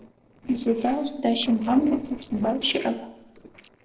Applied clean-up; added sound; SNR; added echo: neural separator model SepFormer DNS4.